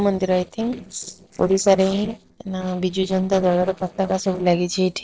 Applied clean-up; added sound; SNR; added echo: neural separator model SepFormer DNS4.